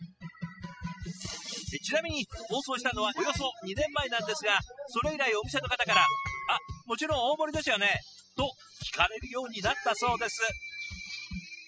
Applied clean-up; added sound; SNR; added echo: classical method spectral subtraction.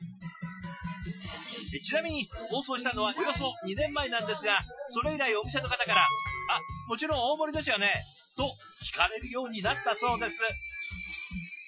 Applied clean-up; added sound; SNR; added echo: classical method Wiener filter.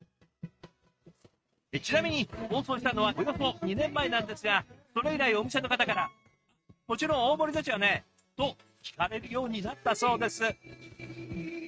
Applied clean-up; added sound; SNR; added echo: neural mask model RNNoise.